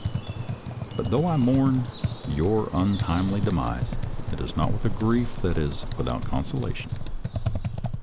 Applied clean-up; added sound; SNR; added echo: none; Computer keyboard + Bird vocalization, bird call, bird song; 3 dB; none.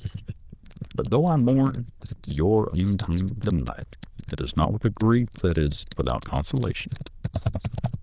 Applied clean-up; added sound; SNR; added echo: neural diffusion model UNIVERSE++.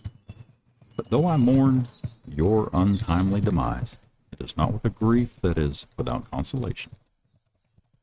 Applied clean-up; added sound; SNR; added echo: neural mask model RNNoise.